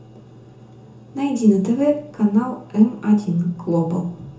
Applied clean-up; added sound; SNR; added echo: none; none; none; reverberation time 0.6 s.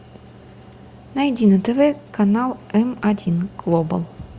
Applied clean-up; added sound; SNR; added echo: none; none; none; none.